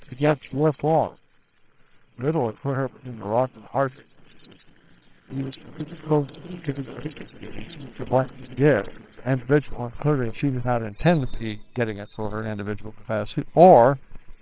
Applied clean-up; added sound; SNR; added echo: neural separator model SepFormer WHAMR!.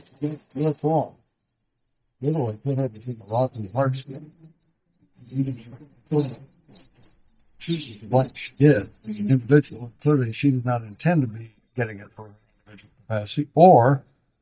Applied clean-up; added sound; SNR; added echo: neural mask model DeepFilterNet 3.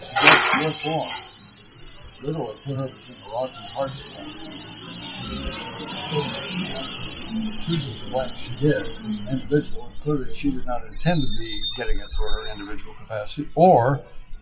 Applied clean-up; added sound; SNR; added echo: classical method WPE with log-MMSE.